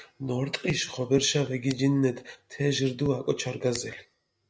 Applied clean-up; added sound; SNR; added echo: neural mask model RNNoise.